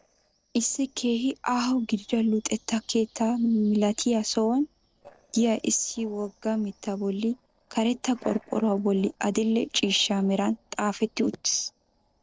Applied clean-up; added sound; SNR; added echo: neural separator model SepFormer DNS4.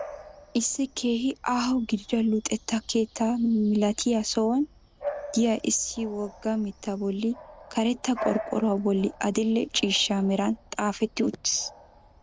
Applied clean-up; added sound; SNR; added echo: none; Bark / Bird vocalization, bird call, bird song; 15 dB; none.